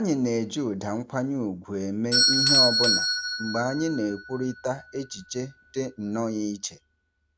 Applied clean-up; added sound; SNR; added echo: none; Bell / Doorbell; -2 dB; none.